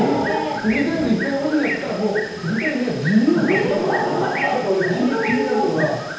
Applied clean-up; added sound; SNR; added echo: none; Bird; 9 dB; reverberation time 1.0 s.